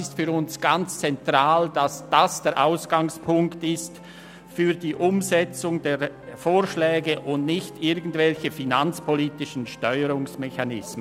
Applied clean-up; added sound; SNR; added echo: none; Piano; 19 dB; none.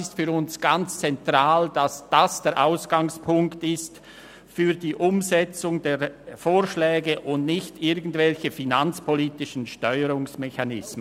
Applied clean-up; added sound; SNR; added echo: none; none; none; none.